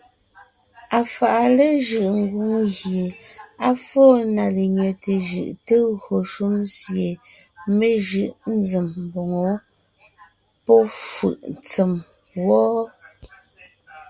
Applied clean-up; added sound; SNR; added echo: none; none; none; none.